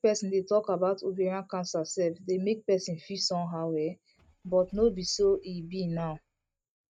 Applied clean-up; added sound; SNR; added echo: neural mask model RNNoise.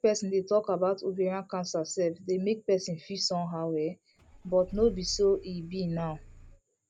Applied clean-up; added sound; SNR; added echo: none; Engine starting / Car; 16 dB; none.